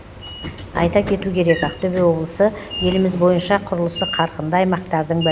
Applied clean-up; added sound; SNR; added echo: none; Sliding door / Train; 11 dB; none.